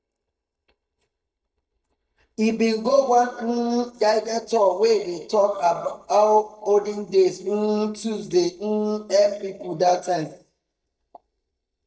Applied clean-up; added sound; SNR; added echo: neural mask model DeepFilterNet 3.